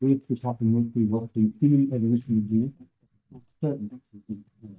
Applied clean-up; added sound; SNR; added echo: neural mask model DeepFilterNet 3.